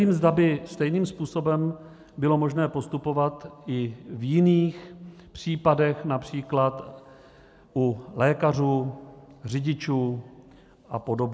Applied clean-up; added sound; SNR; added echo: none; none; none; none.